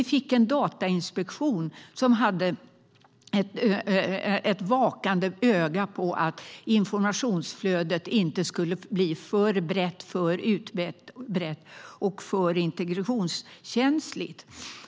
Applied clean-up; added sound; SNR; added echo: none; none; none; none.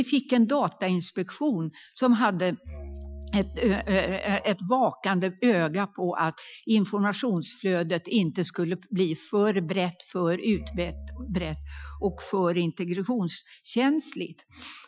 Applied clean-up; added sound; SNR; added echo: classical method Wiener filter.